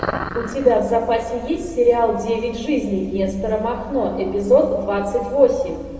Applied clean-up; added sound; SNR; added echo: none; none; none; reverberation time 2.0 s.